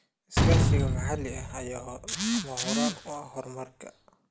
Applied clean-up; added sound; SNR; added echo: none; Slam; -4 dB; none.